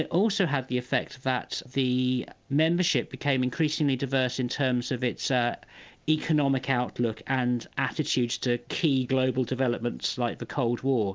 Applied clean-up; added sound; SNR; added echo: none; none; none; none.